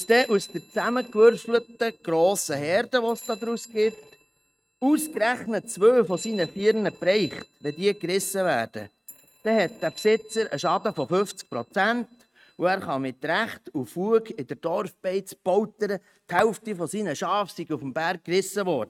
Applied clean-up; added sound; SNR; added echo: neural mask model RNNoise.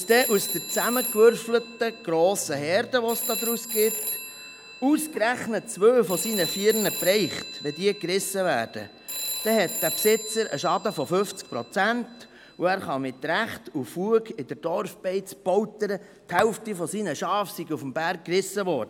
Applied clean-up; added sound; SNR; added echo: none; Telephone; 10 dB; none.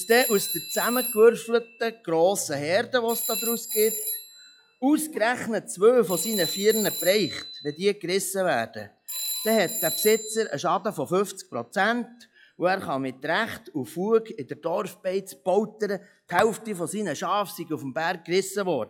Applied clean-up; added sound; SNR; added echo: classical method log-MMSE.